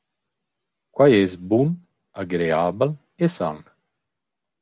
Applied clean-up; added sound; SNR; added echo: none; none; none; none.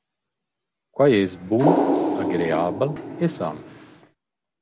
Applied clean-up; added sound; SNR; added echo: none; Water; 0 dB; none.